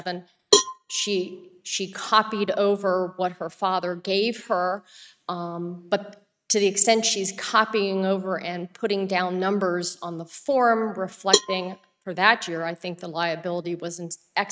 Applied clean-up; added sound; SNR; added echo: neural mask model RNNoise.